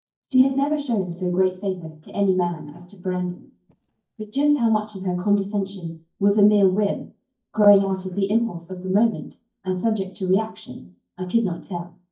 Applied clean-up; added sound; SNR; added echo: neural mask model DeepFilterNet 3.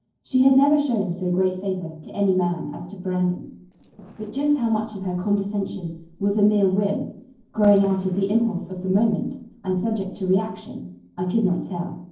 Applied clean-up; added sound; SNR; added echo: neural separator model SepFormer DNS4.